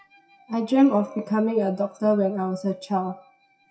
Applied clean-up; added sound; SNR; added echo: classical method WPE with log-MMSE.